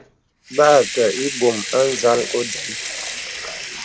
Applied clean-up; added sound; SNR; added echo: none; Sink (filling or washing) / Water tap, faucet / Liquid; 8 dB; none.